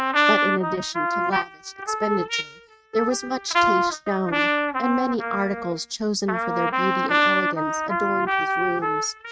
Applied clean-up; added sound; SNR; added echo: neural mask model RNNoise.